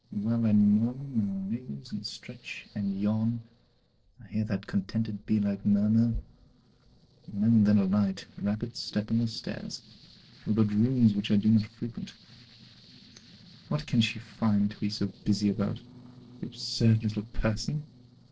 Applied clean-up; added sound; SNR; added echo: neural separator model SepFormer DNS4.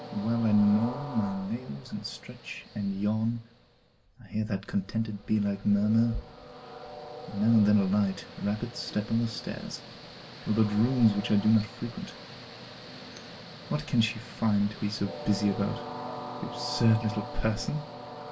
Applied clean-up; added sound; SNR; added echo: none; Train; 13 dB; reverberation time 0.2 s.